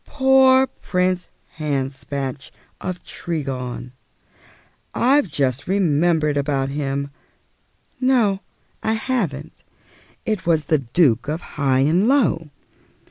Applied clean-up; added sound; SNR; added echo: none; none; none; none.